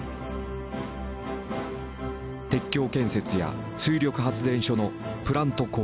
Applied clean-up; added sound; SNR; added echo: none; none; none; none.